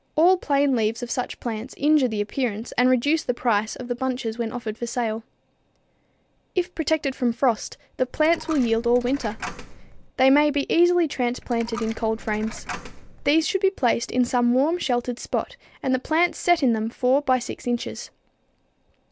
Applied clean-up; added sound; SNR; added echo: none; Coin (dropping); 13 dB; none.